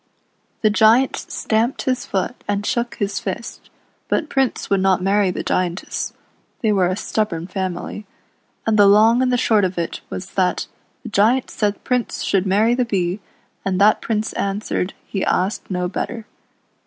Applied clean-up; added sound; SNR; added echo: none; none; none; none.